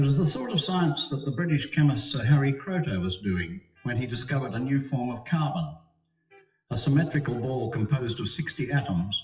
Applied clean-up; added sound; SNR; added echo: classical method WPE with log-MMSE.